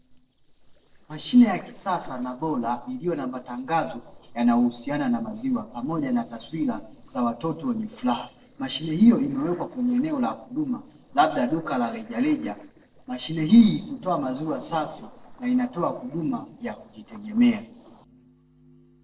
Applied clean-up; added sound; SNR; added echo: neural separator model SepFormer DNS4.